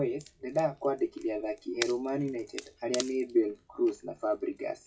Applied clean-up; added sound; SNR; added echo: classical method WPE with log-MMSE.